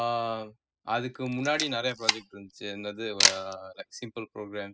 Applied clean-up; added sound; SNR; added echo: classical method spectral subtraction.